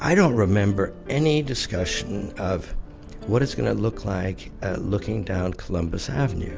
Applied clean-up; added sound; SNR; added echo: none; none; none; none.